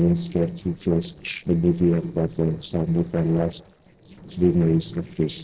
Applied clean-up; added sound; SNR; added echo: neural separator model SepFormer DNS4.